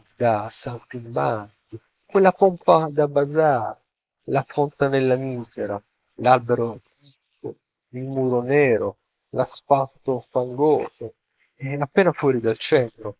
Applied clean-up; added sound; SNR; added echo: neural mask model Resemble Enhance denoiser.